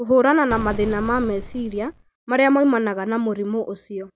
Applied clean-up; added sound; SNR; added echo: none; Boom; 12 dB; none.